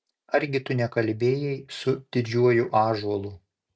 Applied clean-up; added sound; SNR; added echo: none; none; none; none.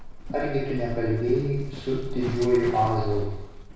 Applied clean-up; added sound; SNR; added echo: none; Livestock, farm animals, working animals; 7 dB; reverberation time 1.1 s.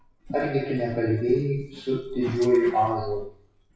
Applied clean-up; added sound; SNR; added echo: classical method WPE with log-MMSE.